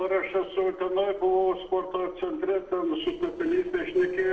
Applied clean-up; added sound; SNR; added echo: neural separator model SepFormer DNS4.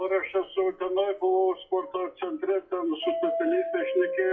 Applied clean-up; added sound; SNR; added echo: classical method WPE with log-MMSE.